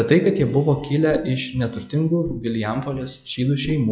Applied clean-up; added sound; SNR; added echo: classical method log-MMSE.